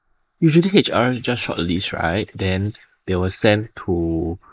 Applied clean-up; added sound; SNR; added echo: neural mask model Resemble Enhance denoiser.